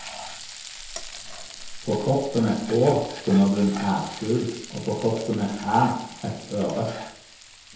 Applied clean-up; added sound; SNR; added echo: none; Frying (food); 14 dB; reverberation time 0.9 s.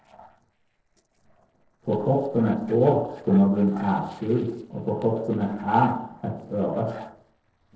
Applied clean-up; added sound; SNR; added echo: neural separator model SepFormer DNS4.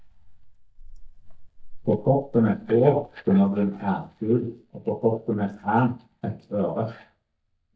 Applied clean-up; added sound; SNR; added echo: neural mask model DeepFilterNet 3.